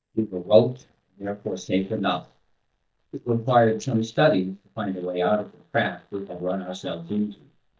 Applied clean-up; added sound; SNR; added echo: neural mask model DeepFilterNet 3.